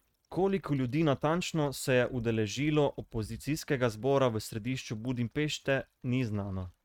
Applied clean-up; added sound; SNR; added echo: neural mask model RNNoise.